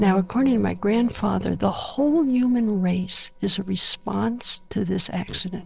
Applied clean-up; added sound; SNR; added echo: neural separator model SepFormer DNS4.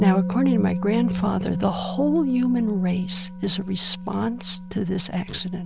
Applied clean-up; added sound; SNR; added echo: none; Musical instrument; 5 dB; none.